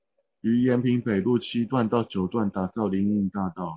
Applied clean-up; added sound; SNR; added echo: none; none; none; none.